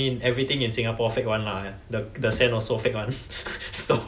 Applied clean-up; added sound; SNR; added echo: none; none; none; none.